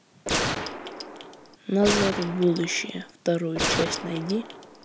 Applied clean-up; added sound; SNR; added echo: none; Gunshot, gunfire; 3 dB; none.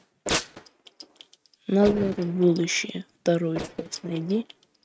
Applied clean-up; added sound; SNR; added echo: neural mask model RNNoise.